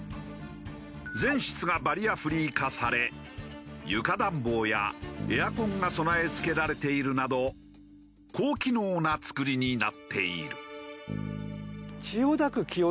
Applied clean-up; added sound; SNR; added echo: none; Bass guitar; 14 dB; none.